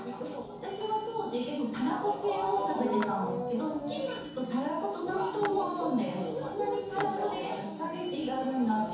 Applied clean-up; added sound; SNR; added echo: none; Clapping; 17 dB; reverberation time 0.5 s.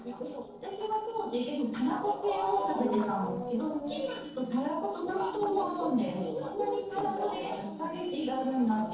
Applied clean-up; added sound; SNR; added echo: neural separator model SepFormer DNS4.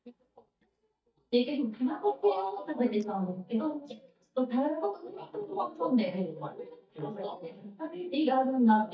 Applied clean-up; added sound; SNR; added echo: neural mask model DeepFilterNet 3.